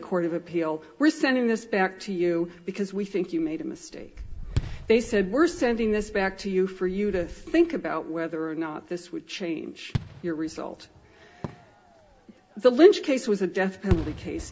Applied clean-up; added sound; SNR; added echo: none; Fireworks; 12 dB; reverberation time 0.3 s.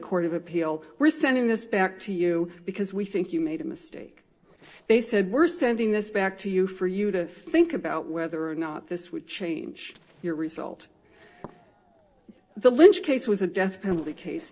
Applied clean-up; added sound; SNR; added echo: neural separator model SepFormer DNS4.